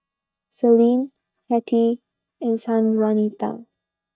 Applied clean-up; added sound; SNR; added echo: neural mask model DeepFilterNet 3.